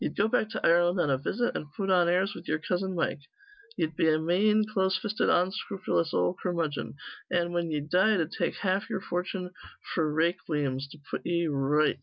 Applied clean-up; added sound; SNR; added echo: none; none; none; none.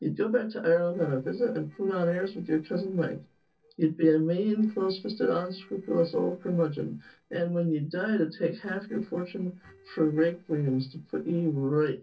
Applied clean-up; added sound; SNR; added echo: neural separator model SepFormer DNS4.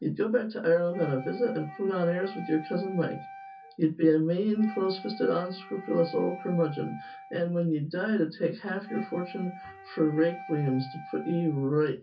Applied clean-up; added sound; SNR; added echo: none; Wind instrument, woodwind instrument; 16 dB; reverberation time 0.3 s.